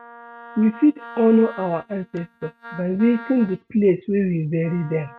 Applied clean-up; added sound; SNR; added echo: neural mask model RNNoise.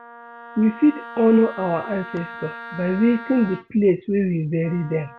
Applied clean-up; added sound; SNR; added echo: none; Wind instrument, woodwind instrument; 16 dB; none.